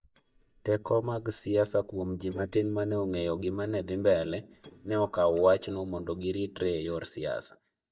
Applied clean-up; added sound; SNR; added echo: neural mask model DeepFilterNet 3.